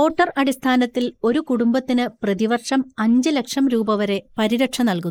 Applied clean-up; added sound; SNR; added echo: neural mask model Resemble Enhance denoiser.